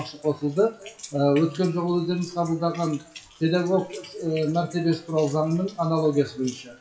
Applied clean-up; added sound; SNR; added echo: classical method WPE with log-MMSE.